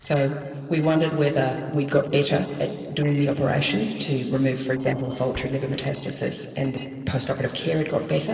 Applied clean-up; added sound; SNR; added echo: neural separator model SepFormer DNS4.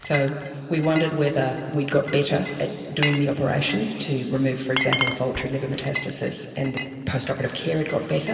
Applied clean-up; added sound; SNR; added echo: none; Glass; 9 dB; reverberation time 2.5 s.